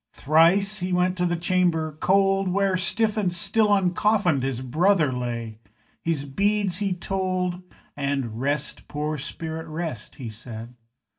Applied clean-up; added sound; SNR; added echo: none; none; none; reverberation time 0.2 s.